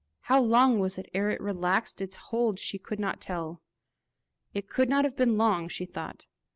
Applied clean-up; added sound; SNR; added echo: none; none; none; none.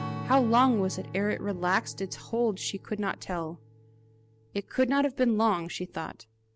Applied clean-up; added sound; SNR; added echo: none; Strum; 14 dB; none.